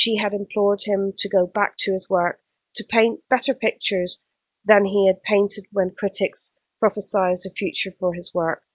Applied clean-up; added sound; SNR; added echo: none; none; none; none.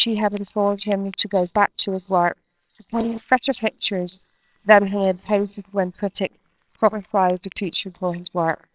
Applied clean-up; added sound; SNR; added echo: neural separator model SepFormer WHAMR!.